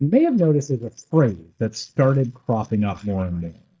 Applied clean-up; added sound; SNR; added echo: neural mask model DeepFilterNet 3.